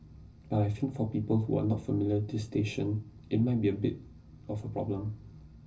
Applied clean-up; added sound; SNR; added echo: none; none; none; reverberation time 0.4 s.